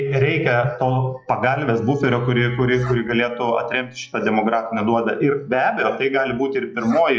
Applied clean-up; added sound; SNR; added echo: classical method log-MMSE.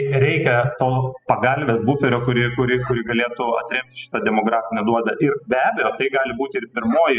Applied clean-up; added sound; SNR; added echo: classical method spectral subtraction.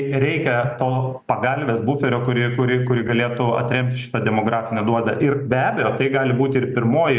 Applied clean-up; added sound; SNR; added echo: none; none; none; none.